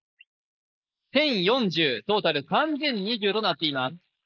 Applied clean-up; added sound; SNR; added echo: neural mask model Resemble Enhance denoiser.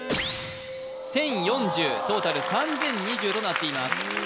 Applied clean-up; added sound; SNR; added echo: none; Mallet percussion; 11 dB; none.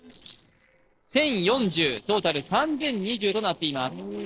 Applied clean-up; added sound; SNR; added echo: neural separator model SepFormer DNS4.